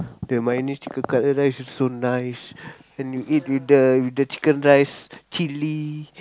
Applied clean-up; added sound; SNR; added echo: none; none; none; none.